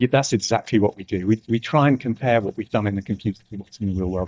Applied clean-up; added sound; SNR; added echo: neural mask model DeepFilterNet 3.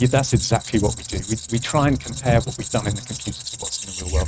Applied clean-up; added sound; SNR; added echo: neural mask model RNNoise.